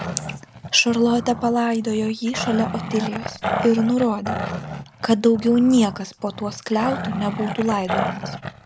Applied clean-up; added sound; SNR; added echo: none; Growling; 8 dB; none.